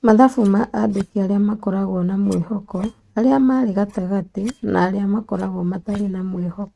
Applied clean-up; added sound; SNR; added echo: neural mask model RNNoise.